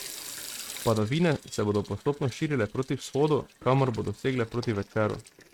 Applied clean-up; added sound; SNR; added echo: neural mask model RNNoise.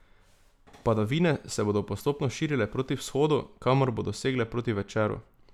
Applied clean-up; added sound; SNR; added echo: none; none; none; none.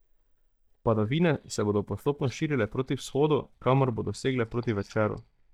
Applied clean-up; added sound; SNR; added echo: neural mask model DeepFilterNet 3.